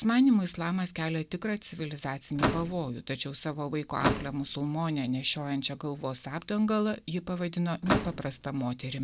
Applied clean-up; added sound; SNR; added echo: none; Slam / Microwave oven; 2 dB; none.